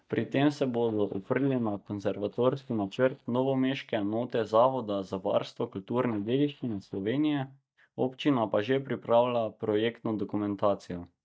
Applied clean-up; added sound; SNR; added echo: neural mask model DeepFilterNet 3.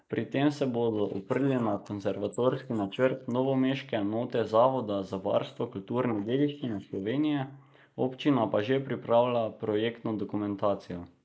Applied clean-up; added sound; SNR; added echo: neural mask model Resemble Enhance denoiser.